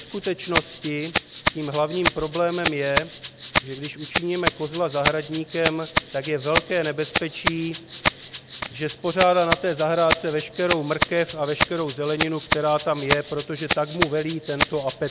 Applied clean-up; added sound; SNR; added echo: none; Rattle (instrument); 3 dB; none.